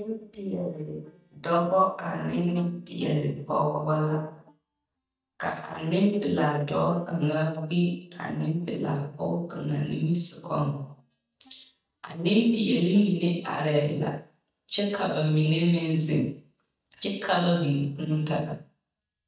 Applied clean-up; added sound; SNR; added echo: neural mask model DeepFilterNet 3.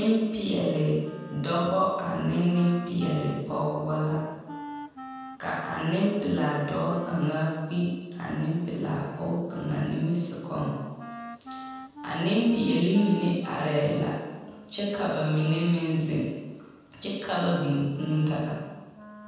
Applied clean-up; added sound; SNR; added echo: none; Wind instrument, woodwind instrument; 17 dB; reverberation time 1.2 s.